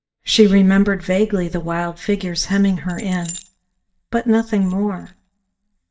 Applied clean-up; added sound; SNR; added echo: neural mask model DeepFilterNet 3.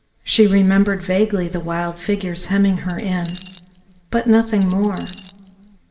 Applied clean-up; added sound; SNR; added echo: none; Keys jangling; 15 dB; reverberation time 1.6 s.